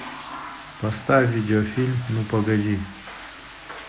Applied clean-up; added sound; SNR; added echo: none; Toilet flush / Water; 14 dB; none.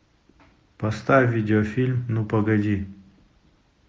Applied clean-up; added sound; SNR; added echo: none; none; none; none.